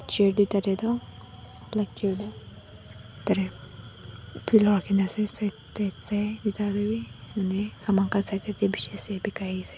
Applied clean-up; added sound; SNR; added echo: none; none; none; none.